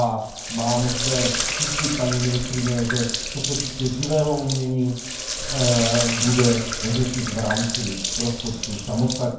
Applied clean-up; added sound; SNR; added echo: none; Sink (filling or washing); 4 dB; reverberation time 0.9 s.